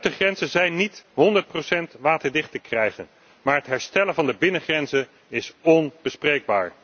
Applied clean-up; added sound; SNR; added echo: none; none; none; none.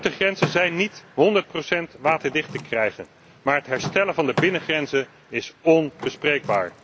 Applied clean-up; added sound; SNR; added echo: none; Door / Car; 12 dB; none.